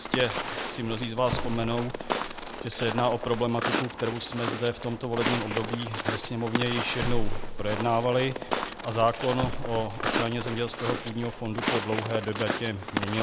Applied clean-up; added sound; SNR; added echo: none; Fire + Walk, footsteps; 2 dB; none.